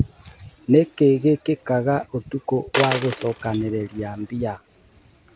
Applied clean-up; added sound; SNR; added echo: none; Coin (dropping); 13 dB; none.